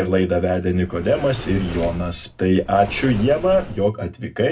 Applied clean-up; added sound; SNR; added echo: none; Sliding door; 13 dB; reverberation time 0.2 s.